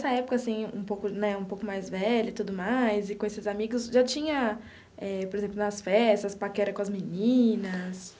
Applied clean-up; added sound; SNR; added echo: none; none; none; none.